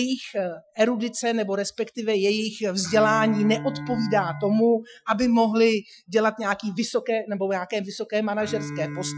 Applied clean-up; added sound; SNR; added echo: classical method Wiener filter.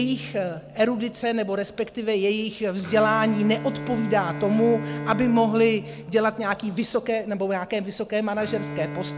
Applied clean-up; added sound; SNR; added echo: none; Bowed string instrument; 12 dB; none.